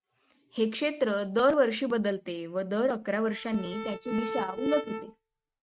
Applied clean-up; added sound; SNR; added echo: neural mask model RNNoise.